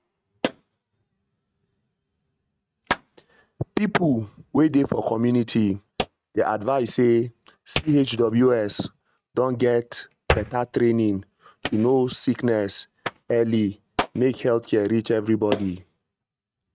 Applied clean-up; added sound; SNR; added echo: neural mask model RNNoise.